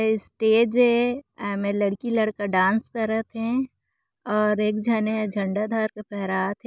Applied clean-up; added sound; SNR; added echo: none; none; none; none.